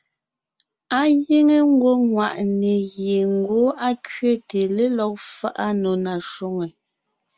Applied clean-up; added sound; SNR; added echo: none; none; none; none.